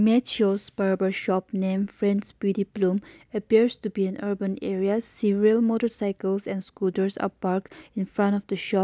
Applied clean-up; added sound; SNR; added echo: none; none; none; none.